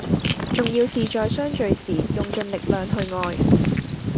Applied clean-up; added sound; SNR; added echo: none; Bird vocalization, bird call, bird song + Crack / Crackle; -3 dB; none.